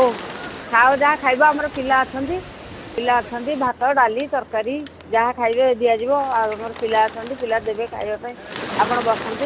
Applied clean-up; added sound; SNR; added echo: none; Bird; 14 dB; none.